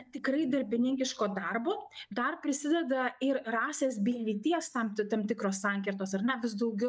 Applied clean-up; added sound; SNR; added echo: neural mask model DeepFilterNet 3.